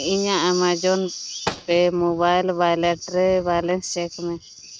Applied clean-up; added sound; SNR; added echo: neural mask model RNNoise.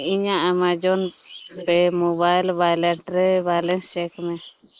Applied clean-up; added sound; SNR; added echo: neural mask model Resemble Enhance denoiser.